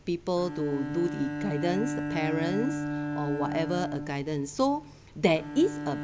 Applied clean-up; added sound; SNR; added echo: none; Bowed string instrument; 5 dB; none.